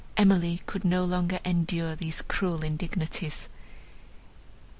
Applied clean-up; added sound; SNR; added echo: none; none; none; none.